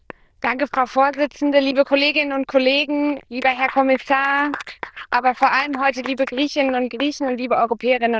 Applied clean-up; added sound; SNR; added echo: neural diffusion model UNIVERSE++.